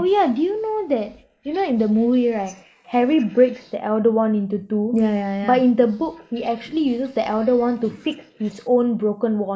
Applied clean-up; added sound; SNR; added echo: neural mask model Resemble Enhance denoiser.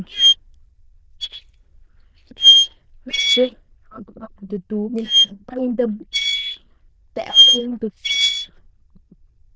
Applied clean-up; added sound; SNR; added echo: neural diffusion model UNIVERSE++.